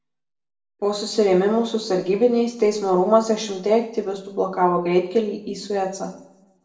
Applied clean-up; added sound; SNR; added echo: none; none; none; reverberation time 0.7 s.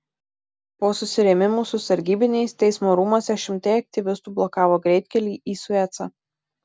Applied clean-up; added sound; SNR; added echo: none; none; none; none.